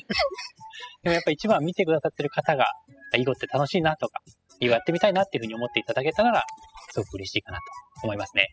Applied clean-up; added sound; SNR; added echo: classical method spectral subtraction.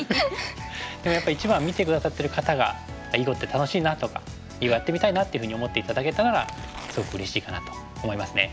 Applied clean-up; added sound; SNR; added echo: none; Tearing; 18 dB; none.